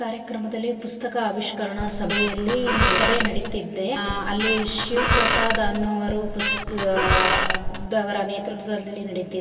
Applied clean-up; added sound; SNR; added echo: none; Squeak; -3 dB; reverberation time 2.4 s.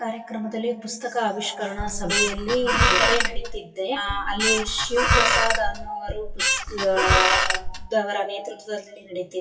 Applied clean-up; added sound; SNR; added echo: classical method WPE with log-MMSE.